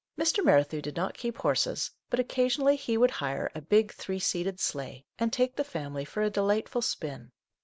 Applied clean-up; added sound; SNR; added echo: none; none; none; none.